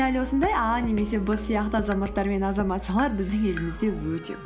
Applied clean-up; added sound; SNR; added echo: none; Tap + Wind instrument, woodwind instrument; 18 dB; none.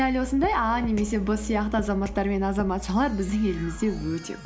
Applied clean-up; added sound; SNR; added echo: none; none; none; none.